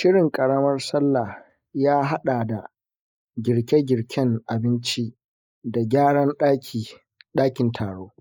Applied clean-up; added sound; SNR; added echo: neural mask model Resemble Enhance denoiser.